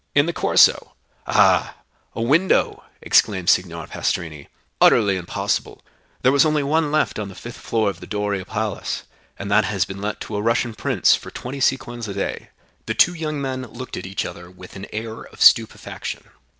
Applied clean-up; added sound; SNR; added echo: none; none; none; none.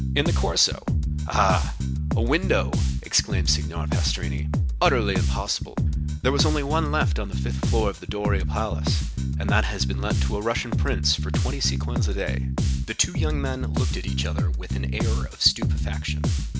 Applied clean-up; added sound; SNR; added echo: none; Bass guitar; -3 dB; none.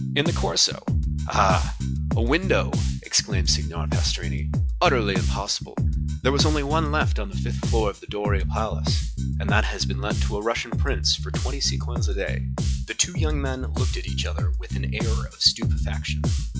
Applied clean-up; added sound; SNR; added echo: classical method log-MMSE.